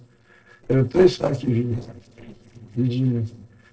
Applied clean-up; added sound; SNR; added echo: neural separator model SepFormer DNS4.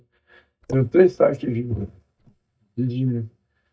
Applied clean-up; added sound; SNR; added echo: neural mask model DeepFilterNet 3.